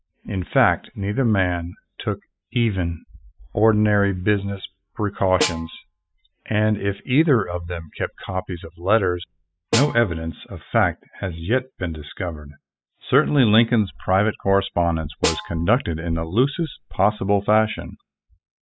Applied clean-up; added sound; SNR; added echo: classical method spectral subtraction.